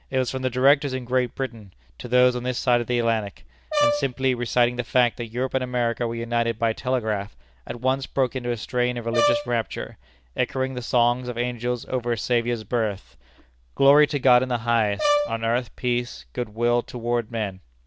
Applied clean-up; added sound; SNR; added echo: none; Brass instrument; 3 dB; none.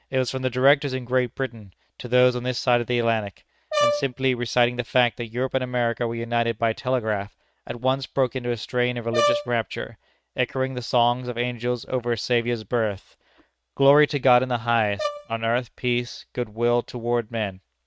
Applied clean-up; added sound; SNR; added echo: neural mask model RNNoise.